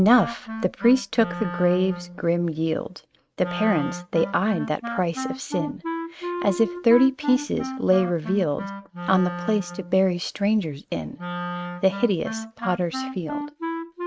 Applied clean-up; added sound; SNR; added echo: neural mask model RNNoise.